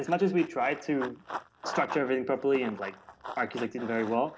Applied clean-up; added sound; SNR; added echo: none; Run; 12 dB; reverberation time 0.3 s.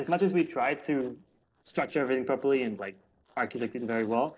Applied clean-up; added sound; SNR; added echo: neural separator model SepFormer DNS4.